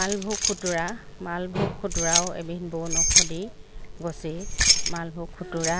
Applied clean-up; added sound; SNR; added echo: none; Keys jangling; -5 dB; none.